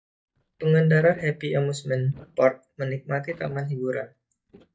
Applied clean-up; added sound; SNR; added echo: neural mask model DeepFilterNet 3.